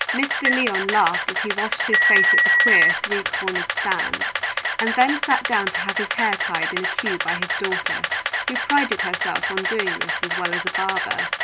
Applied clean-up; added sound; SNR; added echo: none; Camera + Telephone; -4 dB; none.